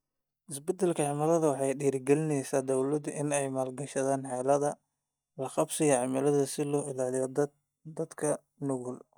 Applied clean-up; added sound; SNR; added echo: neural mask model DeepFilterNet 3.